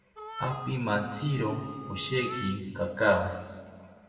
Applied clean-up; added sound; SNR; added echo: none; Harmonica; 11 dB; reverberation time 1.8 s.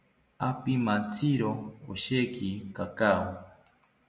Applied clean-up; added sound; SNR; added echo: none; none; none; none.